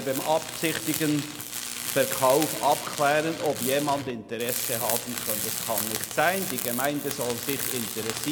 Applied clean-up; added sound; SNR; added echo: none; Tools; 5 dB; none.